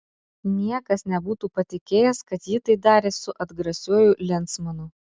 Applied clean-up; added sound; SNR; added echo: none; none; none; none.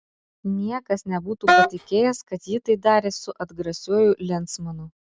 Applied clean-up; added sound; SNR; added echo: none; Wind instrument, woodwind instrument; -5 dB; none.